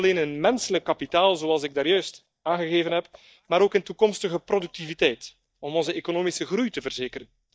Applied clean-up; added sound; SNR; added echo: neural mask model DeepFilterNet 3.